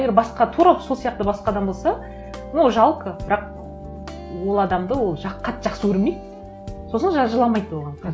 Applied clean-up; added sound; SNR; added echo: none; Wind instrument, woodwind instrument; 18 dB; none.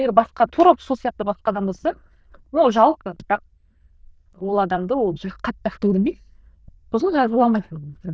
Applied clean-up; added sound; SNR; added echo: neural diffusion model UNIVERSE++.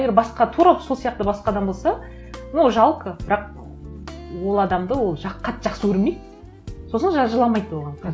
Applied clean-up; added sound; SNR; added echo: none; none; none; none.